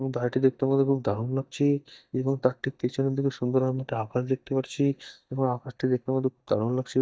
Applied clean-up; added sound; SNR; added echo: neural mask model DeepFilterNet 3.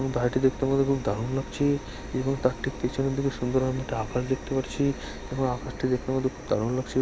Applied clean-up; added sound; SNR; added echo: none; Engine; 11 dB; none.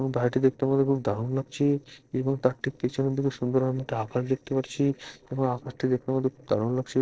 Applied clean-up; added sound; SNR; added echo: neural separator model SepFormer DNS4.